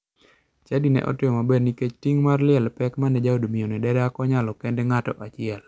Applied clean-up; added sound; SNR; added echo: none; none; none; none.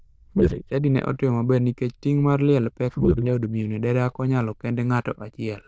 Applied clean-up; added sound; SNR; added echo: neural diffusion model UNIVERSE++.